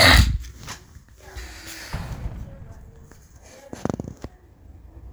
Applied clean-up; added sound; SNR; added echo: none; Explosion; 17 dB; none.